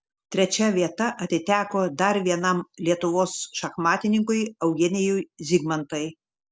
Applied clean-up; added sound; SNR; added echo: none; none; none; none.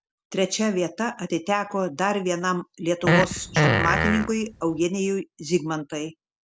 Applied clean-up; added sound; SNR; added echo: none; Fart; -3 dB; none.